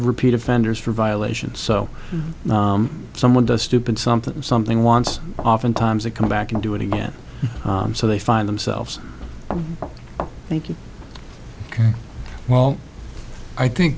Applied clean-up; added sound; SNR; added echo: none; Knock; 11 dB; none.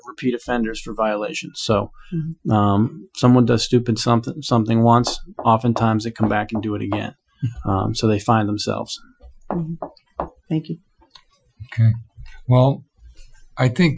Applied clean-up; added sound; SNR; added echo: classical method Wiener filter.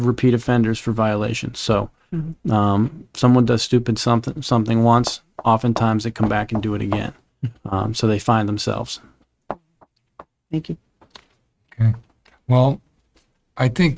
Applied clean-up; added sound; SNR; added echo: neural mask model RNNoise.